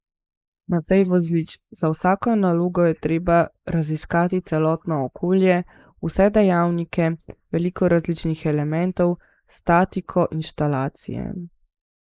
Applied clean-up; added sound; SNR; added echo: neural mask model Resemble Enhance denoiser.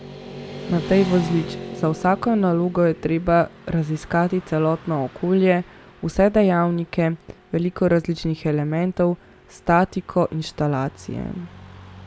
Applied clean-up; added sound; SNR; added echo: none; Motorcycle / Traffic noise, roadway noise; 17 dB; none.